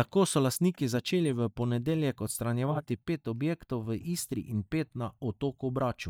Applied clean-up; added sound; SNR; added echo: neural mask model DeepFilterNet 3.